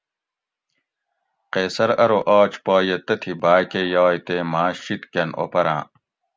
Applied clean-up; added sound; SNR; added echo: none; none; none; none.